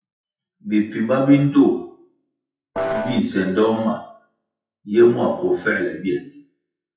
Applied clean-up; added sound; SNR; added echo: classical method WPE with log-MMSE.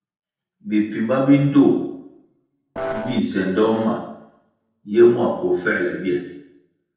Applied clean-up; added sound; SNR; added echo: neural separator model SepFormer DNS4.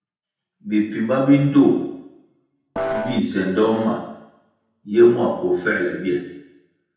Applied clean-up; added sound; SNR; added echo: none; Piano; 3 dB; reverberation time 0.9 s.